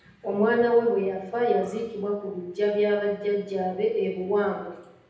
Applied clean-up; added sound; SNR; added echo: none; none; none; reverberation time 0.9 s.